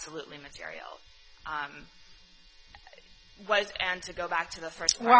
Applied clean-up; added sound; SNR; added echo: none; none; none; none.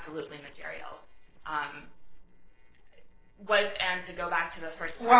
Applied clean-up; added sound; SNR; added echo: neural separator model SepFormer DNS4.